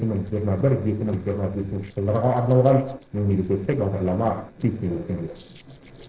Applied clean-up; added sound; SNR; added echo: neural separator model SepFormer DNS4.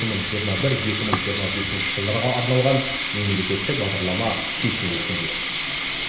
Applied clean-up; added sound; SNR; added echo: none; Sink (filling or washing); 1 dB; reverberation time 0.8 s.